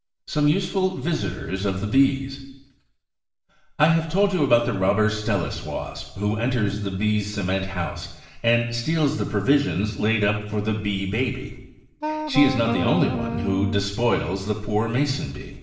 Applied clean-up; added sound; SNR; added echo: none; Wind instrument, woodwind instrument; 4 dB; reverberation time 0.8 s.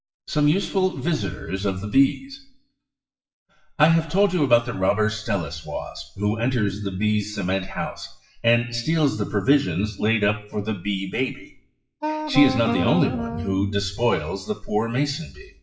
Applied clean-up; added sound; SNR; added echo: classical method WPE with log-MMSE.